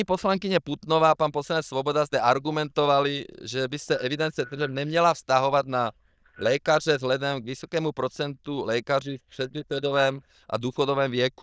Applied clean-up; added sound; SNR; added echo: neural diffusion model UNIVERSE++.